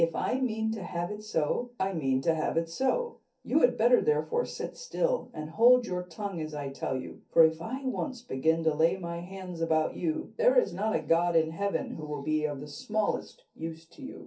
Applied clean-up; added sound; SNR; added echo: none; none; none; reverberation time 0.3 s.